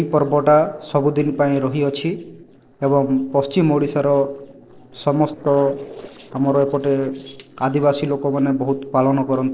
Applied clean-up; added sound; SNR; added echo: neural separator model SepFormer DNS4.